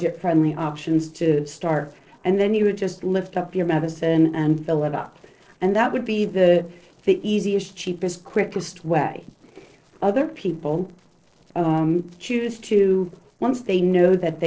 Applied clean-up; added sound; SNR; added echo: neural separator model SepFormer DNS4.